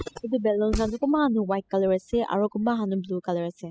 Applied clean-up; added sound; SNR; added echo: classical method spectral subtraction.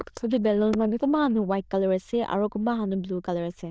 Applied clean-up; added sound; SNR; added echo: neural diffusion model UNIVERSE++.